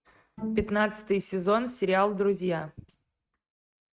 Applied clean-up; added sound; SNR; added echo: neural mask model RNNoise.